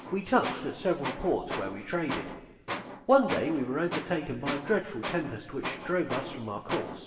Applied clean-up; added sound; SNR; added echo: none; Tools; 9 dB; reverberation time 1.3 s.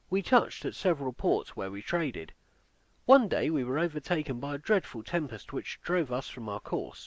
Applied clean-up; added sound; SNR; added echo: none; none; none; none.